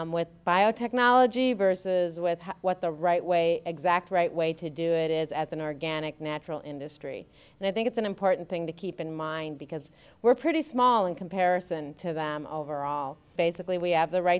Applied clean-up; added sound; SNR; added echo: none; none; none; none.